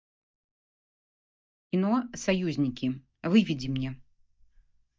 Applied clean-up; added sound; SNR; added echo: neural mask model DeepFilterNet 3.